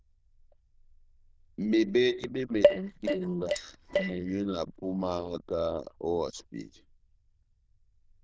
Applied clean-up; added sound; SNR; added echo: neural diffusion model UNIVERSE++.